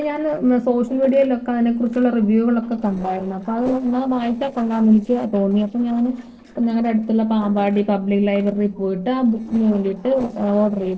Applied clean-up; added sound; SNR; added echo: neural separator model SepFormer DNS4.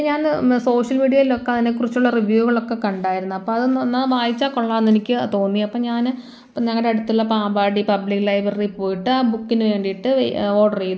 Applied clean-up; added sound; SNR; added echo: none; none; none; none.